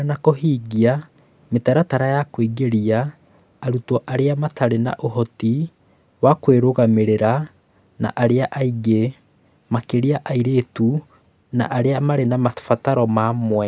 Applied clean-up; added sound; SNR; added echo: none; none; none; none.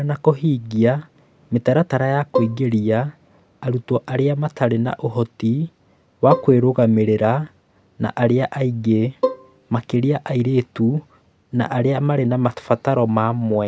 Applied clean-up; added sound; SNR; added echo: none; Bowed string instrument; 6 dB; none.